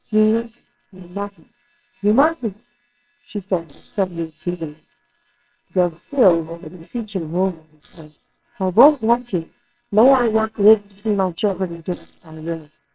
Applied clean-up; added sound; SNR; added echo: neural separator model SepFormer WHAMR!.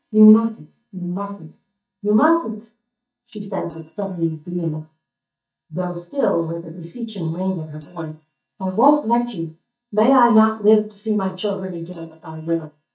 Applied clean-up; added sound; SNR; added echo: neural mask model DeepFilterNet 3.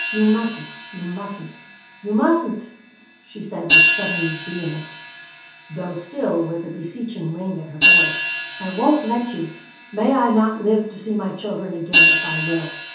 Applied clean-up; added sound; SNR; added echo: none; Hi-hat; 0 dB; reverberation time 0.6 s.